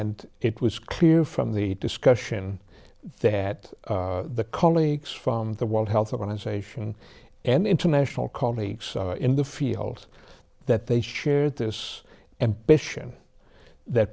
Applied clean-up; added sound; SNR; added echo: none; none; none; none.